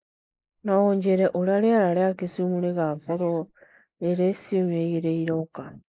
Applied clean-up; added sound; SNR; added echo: neural mask model Resemble Enhance denoiser.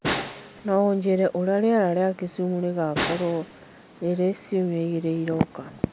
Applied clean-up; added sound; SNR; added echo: none; Snare drum; 11 dB; none.